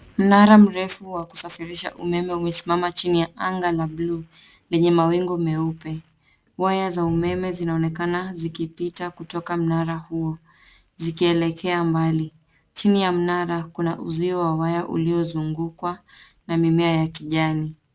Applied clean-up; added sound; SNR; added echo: none; none; none; none.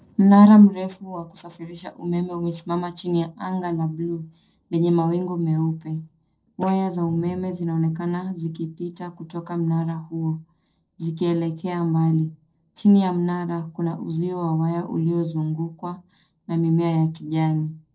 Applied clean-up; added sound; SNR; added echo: neural separator model SepFormer DNS4.